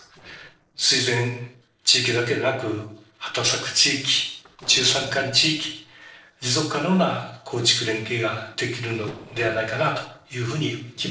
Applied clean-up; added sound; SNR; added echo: neural separator model SepFormer DNS4.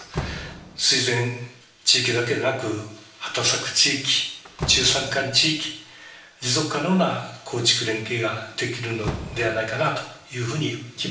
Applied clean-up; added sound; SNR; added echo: none; Slam; 15 dB; reverberation time 0.5 s.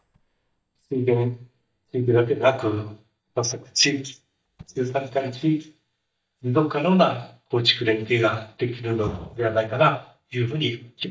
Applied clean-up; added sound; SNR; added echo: neural mask model DeepFilterNet 3.